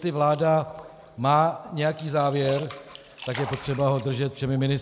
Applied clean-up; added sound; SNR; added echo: none; Splash, splatter; 19 dB; none.